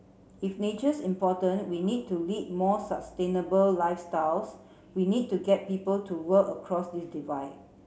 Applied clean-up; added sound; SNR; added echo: none; none; none; none.